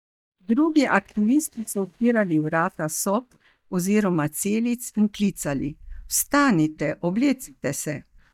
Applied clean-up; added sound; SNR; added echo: neural mask model DeepFilterNet 3.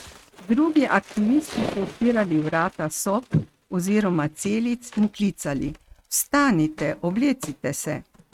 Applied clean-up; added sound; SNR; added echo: neural mask model RNNoise.